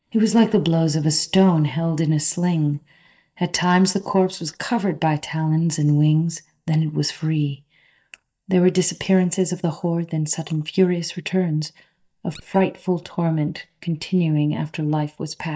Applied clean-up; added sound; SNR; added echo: neural mask model DeepFilterNet 3.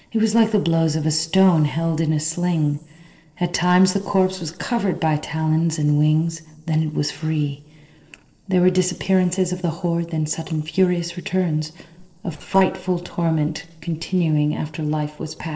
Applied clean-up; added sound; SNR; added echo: neural separator model SepFormer DNS4.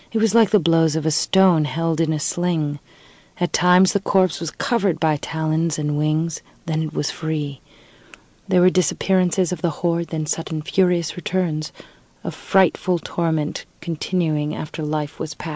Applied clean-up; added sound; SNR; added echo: none; none; none; none.